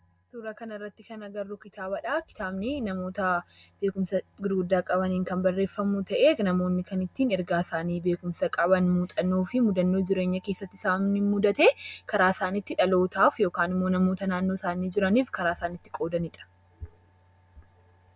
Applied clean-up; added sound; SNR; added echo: none; none; none; none.